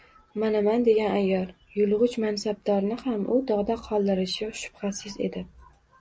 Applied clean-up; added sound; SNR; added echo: none; none; none; none.